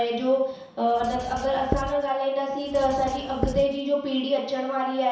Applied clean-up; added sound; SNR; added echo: none; Writing; 9 dB; reverberation time 0.7 s.